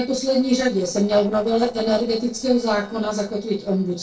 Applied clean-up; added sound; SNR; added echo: neural separator model SepFormer DNS4.